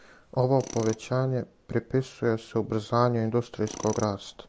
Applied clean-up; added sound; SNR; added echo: none; Tools; 19 dB; none.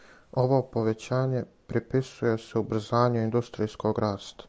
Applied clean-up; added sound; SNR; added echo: none; none; none; none.